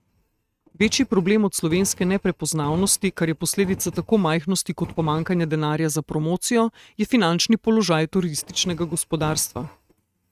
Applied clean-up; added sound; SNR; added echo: neural mask model RNNoise.